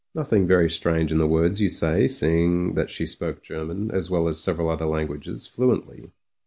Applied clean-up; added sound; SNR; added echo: none; none; none; none.